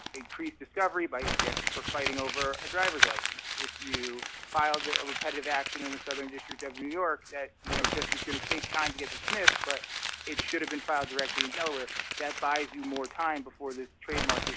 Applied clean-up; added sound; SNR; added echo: none; Crumpling, crinkling; -1 dB; none.